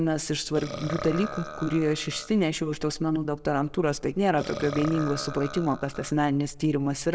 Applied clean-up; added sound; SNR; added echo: none; Burping, eructation; 13 dB; none.